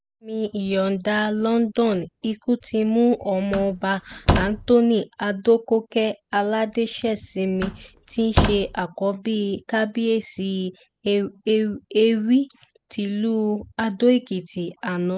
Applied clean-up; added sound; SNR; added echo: none; Slam; 5 dB; none.